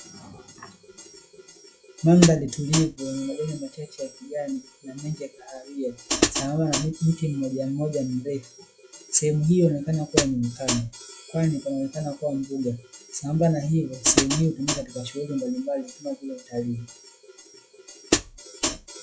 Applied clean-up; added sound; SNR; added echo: classical method log-MMSE.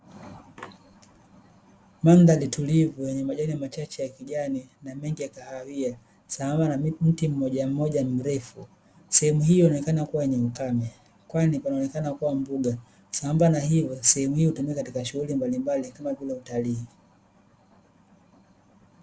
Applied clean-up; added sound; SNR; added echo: none; none; none; none.